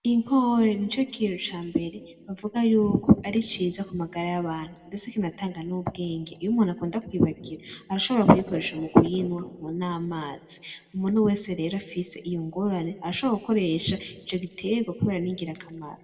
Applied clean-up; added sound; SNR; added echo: none; none; none; reverberation time 1.1 s.